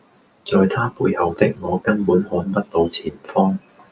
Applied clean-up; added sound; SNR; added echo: none; none; none; none.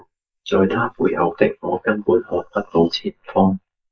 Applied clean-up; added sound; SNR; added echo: neural mask model Resemble Enhance denoiser.